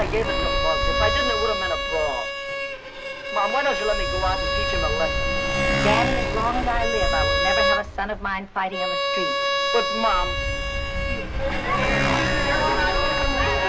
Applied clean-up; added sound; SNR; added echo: none; Motorcycle + Bowed string instrument; -3 dB; none.